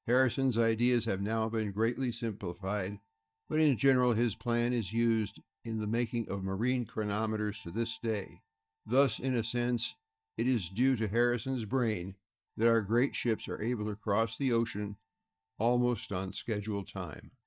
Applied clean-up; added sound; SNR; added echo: neural mask model DeepFilterNet 3.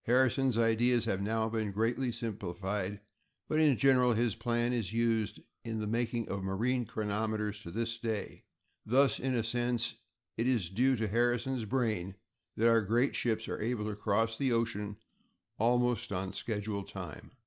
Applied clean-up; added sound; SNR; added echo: none; none; none; none.